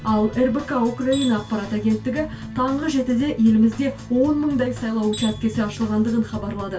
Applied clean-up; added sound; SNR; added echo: none; Tools; 16 dB; reverberation time 0.2 s.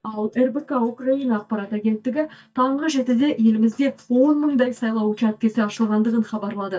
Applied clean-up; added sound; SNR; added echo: neural mask model DeepFilterNet 3.